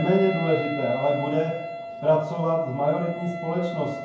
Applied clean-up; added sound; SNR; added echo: none; Wind instrument, woodwind instrument; 8 dB; reverberation time 0.9 s.